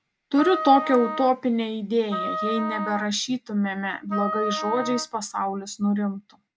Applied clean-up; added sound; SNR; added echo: none; Wind instrument, woodwind instrument; 7 dB; none.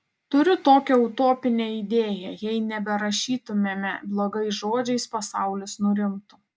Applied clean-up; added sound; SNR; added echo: none; none; none; none.